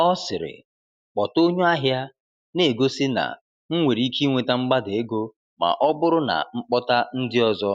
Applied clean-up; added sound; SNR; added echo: none; none; none; none.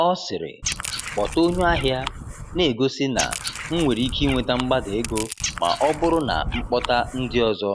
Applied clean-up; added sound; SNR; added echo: none; Crushing + Frog; 7 dB; none.